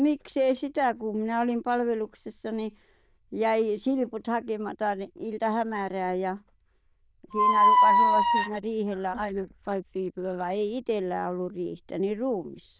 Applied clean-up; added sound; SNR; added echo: neural diffusion model UNIVERSE++.